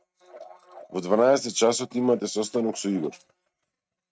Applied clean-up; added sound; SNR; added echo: neural mask model RNNoise.